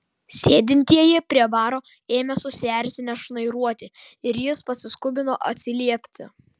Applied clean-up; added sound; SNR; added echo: none; none; none; none.